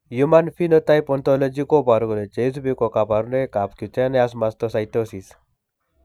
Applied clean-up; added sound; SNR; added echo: none; none; none; none.